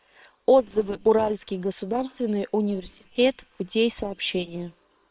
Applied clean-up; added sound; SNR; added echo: neural separator model SepFormer WHAM!.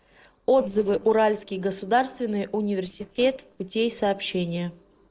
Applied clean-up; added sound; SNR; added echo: neural separator model SepFormer DNS4.